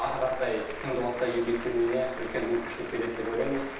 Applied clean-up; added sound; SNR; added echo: none; Applause / Crowd; 10 dB; reverberation time 0.9 s.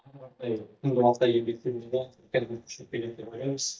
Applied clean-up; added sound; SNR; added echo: neural mask model DeepFilterNet 3.